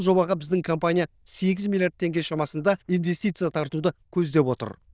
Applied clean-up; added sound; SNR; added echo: neural diffusion model UNIVERSE++.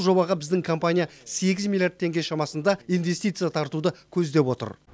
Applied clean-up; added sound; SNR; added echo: none; none; none; none.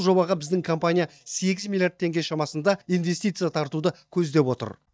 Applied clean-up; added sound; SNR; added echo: neural mask model DeepFilterNet 3.